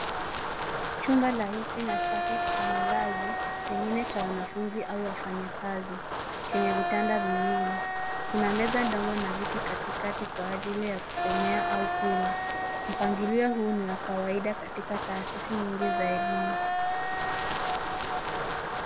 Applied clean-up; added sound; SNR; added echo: none; Wind + Wind instrument, woodwind instrument; -2 dB; none.